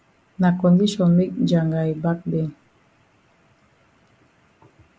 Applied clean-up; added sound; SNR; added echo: none; none; none; none.